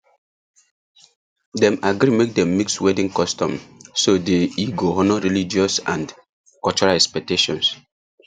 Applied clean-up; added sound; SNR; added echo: none; none; none; none.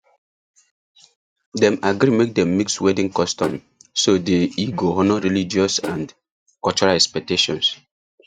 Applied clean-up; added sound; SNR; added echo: neural mask model RNNoise.